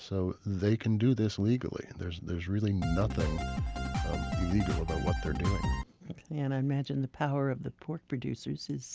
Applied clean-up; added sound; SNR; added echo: none; Drum kit; 1 dB; none.